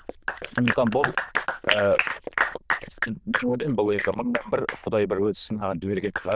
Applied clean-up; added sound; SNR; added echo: neural diffusion model UNIVERSE++.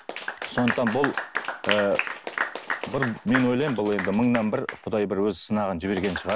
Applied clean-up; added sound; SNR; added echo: none; Applause / Clapping; 6 dB; none.